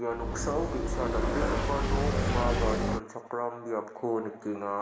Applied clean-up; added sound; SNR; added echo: none; Motorcycle; -4 dB; reverberation time 2.1 s.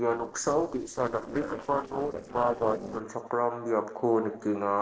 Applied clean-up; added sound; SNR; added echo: neural separator model SepFormer DNS4.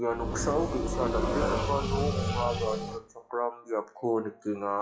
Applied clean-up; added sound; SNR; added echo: classical method WPE with log-MMSE.